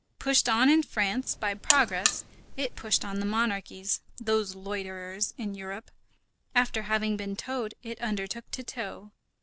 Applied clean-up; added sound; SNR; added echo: none; Alarm; 3 dB; none.